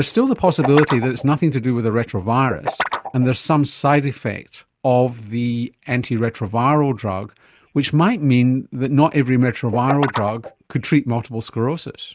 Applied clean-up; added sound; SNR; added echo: neural mask model RNNoise.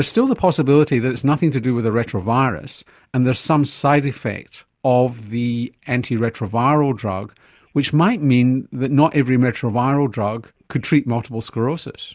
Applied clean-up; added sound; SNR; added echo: none; none; none; none.